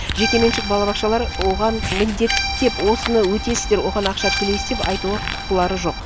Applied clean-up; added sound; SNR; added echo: none; Accordion + Crumpling, crinkling; 6 dB; none.